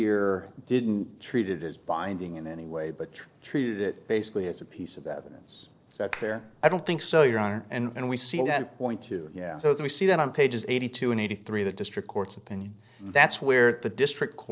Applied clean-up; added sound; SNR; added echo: neural separator model SepFormer DNS4.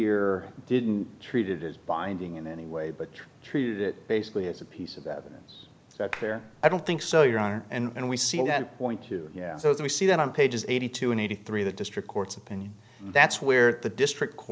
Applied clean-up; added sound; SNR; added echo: none; Clapping; 16 dB; none.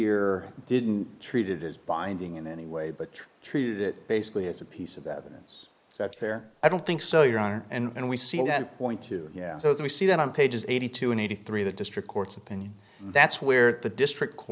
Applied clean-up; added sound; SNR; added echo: neural mask model Resemble Enhance denoiser.